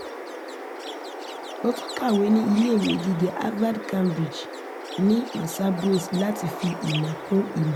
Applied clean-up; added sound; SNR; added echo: none; Chirp, tweet; 9 dB; none.